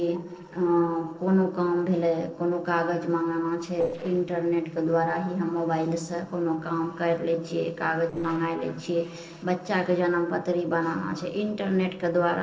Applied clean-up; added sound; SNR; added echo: neural separator model SepFormer DNS4.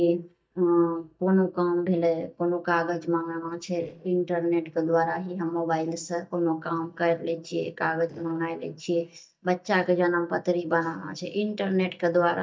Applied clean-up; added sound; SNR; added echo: neural mask model DeepFilterNet 3.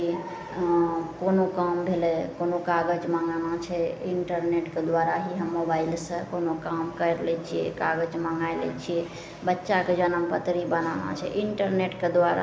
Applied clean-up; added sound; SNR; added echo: none; none; none; none.